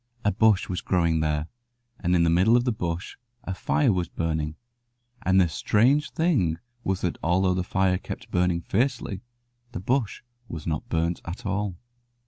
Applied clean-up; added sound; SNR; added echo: none; none; none; none.